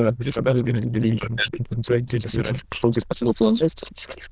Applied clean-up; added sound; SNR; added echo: neural diffusion model UNIVERSE++.